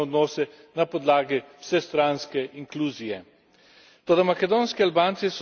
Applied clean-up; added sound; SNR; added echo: none; none; none; none.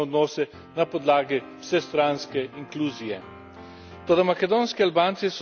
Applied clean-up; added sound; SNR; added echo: none; Piano; 19 dB; none.